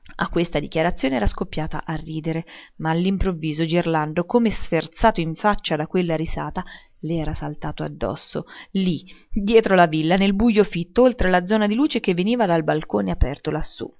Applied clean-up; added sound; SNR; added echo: none; none; none; none.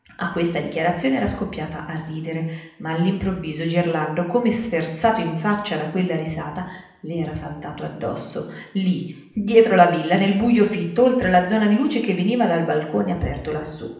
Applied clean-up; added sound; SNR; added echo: none; none; none; reverberation time 0.8 s.